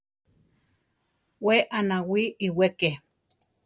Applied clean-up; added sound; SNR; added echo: none; none; none; none.